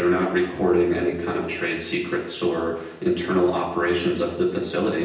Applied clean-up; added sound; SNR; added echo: none; none; none; reverberation time 0.9 s.